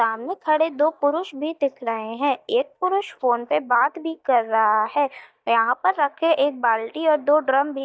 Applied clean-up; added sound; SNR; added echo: neural mask model DeepFilterNet 3.